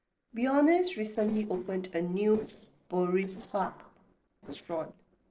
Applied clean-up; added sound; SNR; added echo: neural separator model SepFormer DNS4.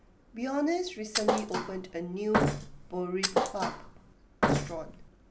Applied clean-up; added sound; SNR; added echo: none; Thump, thud; -3 dB; none.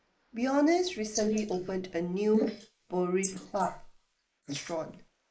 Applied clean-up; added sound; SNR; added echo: neural mask model Resemble Enhance denoiser.